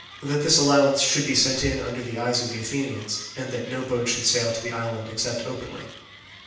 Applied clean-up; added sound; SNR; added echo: none; Mechanisms; 20 dB; reverberation time 0.9 s.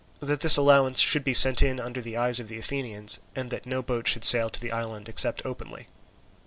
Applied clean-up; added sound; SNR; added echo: none; none; none; none.